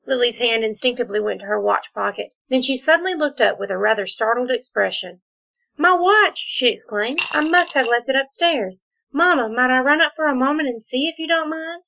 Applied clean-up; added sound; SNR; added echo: classical method Wiener filter.